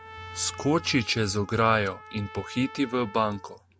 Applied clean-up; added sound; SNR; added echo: none; Trumpet; 18 dB; none.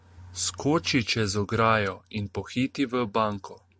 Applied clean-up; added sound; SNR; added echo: none; none; none; none.